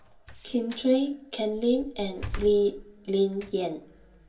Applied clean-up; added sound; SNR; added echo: none; Slam; 14 dB; reverberation time 0.3 s.